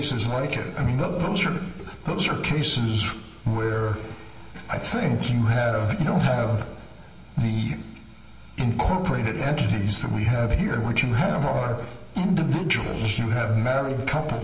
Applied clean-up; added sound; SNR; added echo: none; none; none; reverberation time 2.4 s.